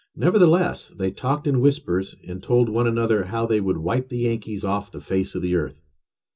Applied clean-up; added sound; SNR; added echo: none; none; none; reverberation time 0.2 s.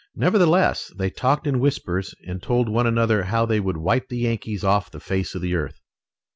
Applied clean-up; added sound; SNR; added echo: none; none; none; none.